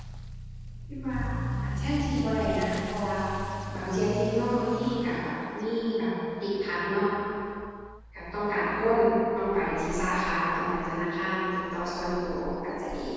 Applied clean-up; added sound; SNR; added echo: none; Accelerating, revving, vroom / Motor vehicle (road); 9 dB; reverberation time 2.1 s.